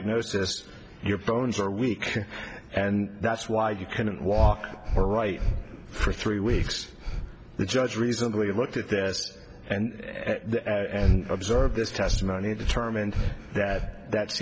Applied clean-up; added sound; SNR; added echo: none; Breathing; 0 dB; none.